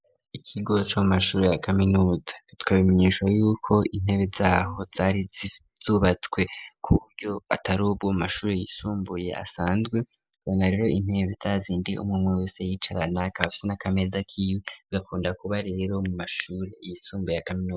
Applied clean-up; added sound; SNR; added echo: neural mask model Resemble Enhance denoiser.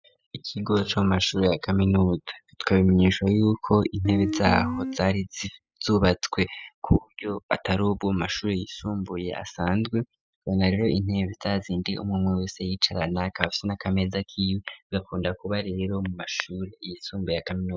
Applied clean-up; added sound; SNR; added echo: classical method spectral subtraction.